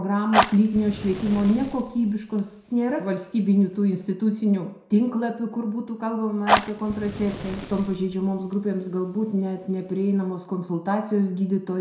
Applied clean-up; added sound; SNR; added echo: none; Fire; 6 dB; reverberation time 0.6 s.